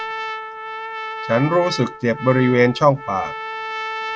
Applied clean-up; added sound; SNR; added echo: none; Trumpet; 9 dB; none.